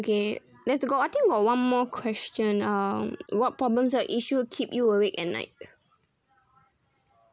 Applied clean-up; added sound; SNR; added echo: none; none; none; none.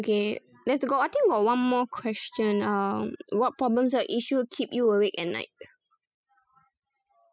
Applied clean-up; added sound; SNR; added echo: classical method spectral subtraction.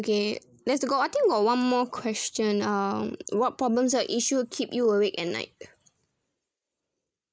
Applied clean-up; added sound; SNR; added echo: neural mask model Resemble Enhance denoiser.